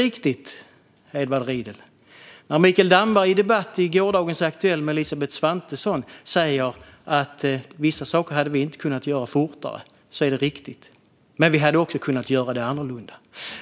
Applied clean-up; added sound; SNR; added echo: none; none; none; none.